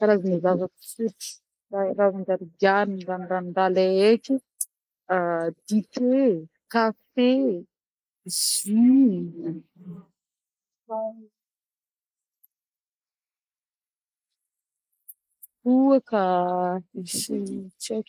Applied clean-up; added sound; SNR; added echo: neural mask model Resemble Enhance denoiser.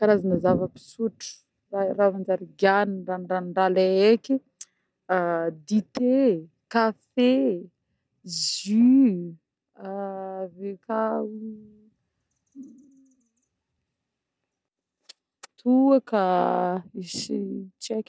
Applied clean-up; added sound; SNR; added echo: none; none; none; none.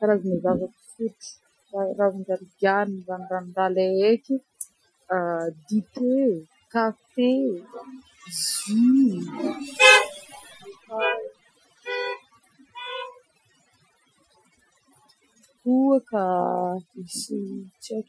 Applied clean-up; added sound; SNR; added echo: classical method Wiener filter.